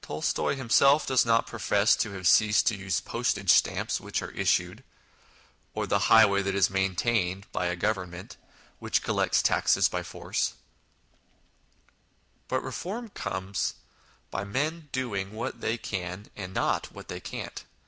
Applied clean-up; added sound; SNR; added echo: none; none; none; none.